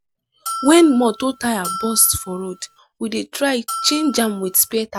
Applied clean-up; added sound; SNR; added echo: none; Bell; 12 dB; none.